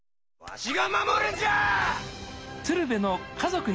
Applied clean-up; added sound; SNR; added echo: none; none; none; none.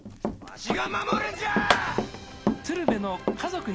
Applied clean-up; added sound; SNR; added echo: none; Run; -1 dB; none.